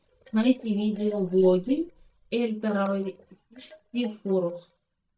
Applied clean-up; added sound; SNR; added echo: neural mask model DeepFilterNet 3.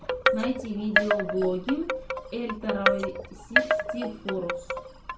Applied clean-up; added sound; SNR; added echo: none; Wind chime; -3 dB; reverberation time 0.3 s.